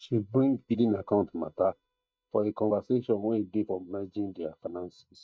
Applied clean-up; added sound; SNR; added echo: neural mask model DeepFilterNet 3.